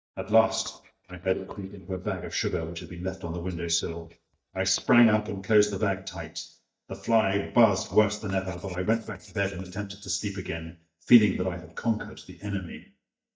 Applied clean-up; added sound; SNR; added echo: neural mask model DeepFilterNet 3.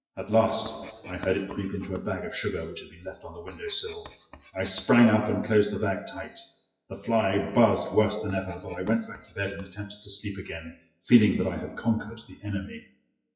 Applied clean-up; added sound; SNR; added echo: classical method WPE with log-MMSE.